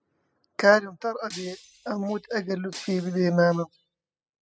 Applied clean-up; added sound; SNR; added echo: classical method spectral subtraction.